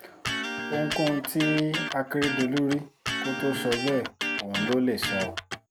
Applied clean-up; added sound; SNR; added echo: none; Electric guitar; 4 dB; none.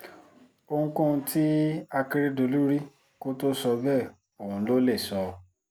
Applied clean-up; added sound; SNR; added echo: none; none; none; none.